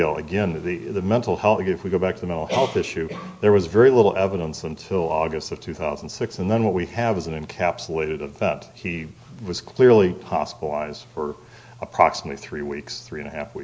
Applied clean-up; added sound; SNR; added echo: none; none; none; none.